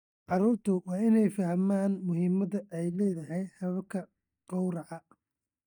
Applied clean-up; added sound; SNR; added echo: neural mask model DeepFilterNet 3.